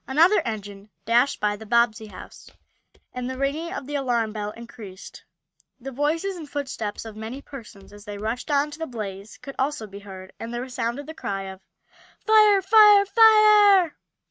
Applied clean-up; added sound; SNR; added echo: neural mask model RNNoise.